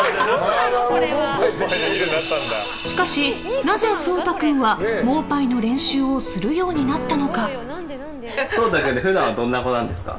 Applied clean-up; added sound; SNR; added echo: none; Clock; 19 dB; none.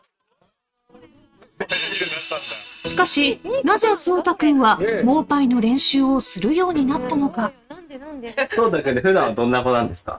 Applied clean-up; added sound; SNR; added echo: neural mask model RNNoise.